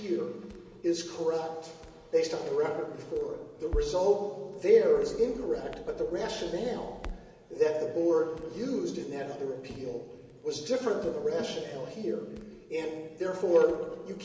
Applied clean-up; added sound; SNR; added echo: none; Crackle; 17 dB; reverberation time 2.0 s.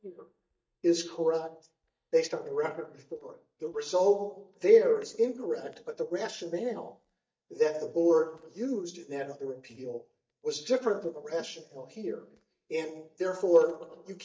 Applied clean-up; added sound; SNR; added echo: neural mask model DeepFilterNet 3.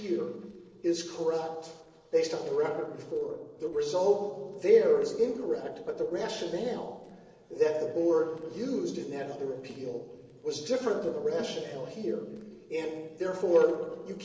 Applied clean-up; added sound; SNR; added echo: neural separator model SepFormer DNS4.